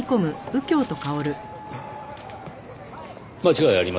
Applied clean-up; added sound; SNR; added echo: none; none; none; none.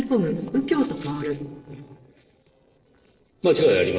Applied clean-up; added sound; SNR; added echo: neural separator model SepFormer DNS4.